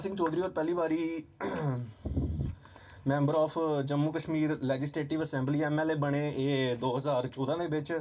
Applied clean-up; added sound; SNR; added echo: none; none; none; reverberation time 0.2 s.